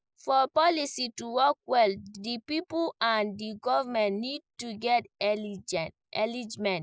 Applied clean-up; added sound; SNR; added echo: none; none; none; none.